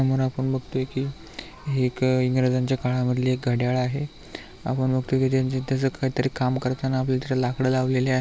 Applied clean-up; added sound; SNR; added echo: none; none; none; none.